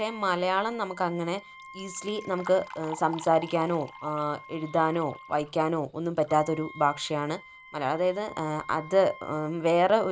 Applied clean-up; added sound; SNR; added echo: none; Liquid + Wind instrument, woodwind instrument; 17 dB; none.